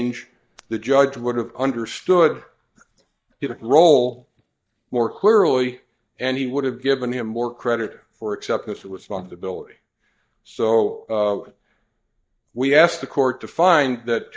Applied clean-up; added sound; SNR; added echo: neural mask model DeepFilterNet 3.